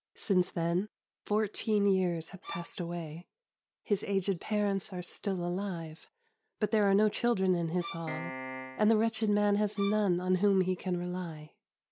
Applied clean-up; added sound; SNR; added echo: none; Piano + Bowed string instrument; 12 dB; none.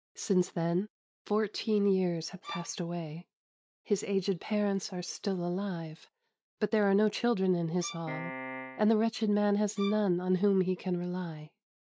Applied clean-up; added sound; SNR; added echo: neural mask model RNNoise.